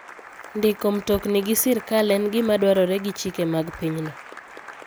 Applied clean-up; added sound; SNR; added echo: none; Applause; 18 dB; none.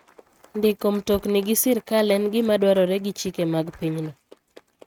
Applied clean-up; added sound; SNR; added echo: neural mask model RNNoise.